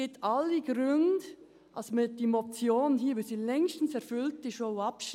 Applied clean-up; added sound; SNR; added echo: none; none; none; none.